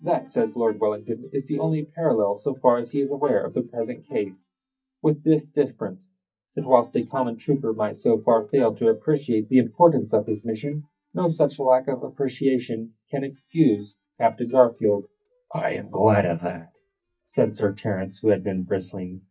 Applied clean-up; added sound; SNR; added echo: neural mask model DeepFilterNet 3.